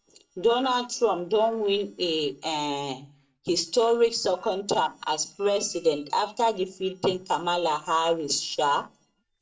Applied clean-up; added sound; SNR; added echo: neural separator model SepFormer DNS4.